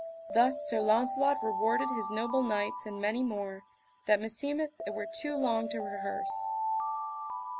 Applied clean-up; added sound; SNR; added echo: none; Alarm; 4 dB; none.